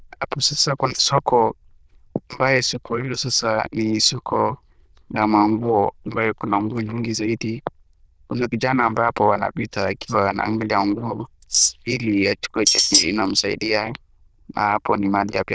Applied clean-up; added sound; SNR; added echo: neural diffusion model UNIVERSE++.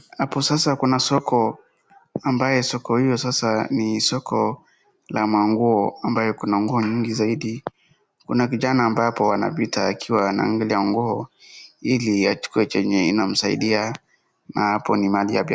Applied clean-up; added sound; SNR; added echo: none; none; none; none.